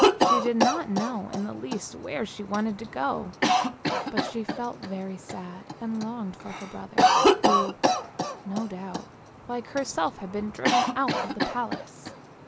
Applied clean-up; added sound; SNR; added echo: none; Cough; -5 dB; none.